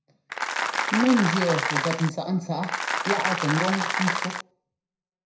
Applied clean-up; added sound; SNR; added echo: none; Applause; 0 dB; reverberation time 0.5 s.